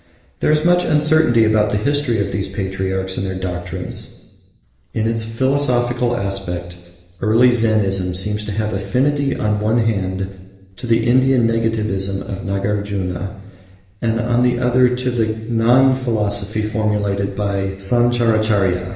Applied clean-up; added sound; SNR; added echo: none; none; none; reverberation time 1.3 s.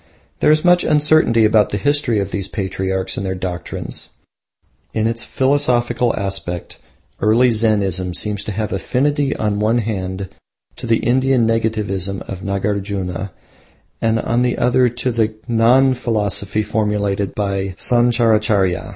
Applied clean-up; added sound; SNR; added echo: none; none; none; none.